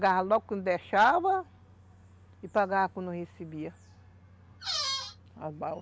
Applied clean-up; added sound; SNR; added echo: none; Squeak; 3 dB; none.